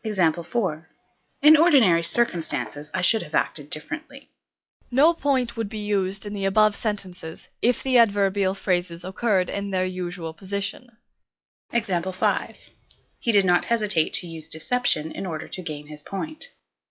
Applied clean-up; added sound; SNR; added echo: classical method log-MMSE.